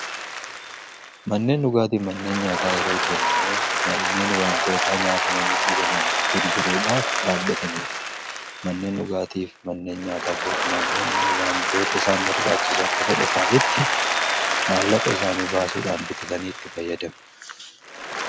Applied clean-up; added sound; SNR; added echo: none; Applause; -2 dB; none.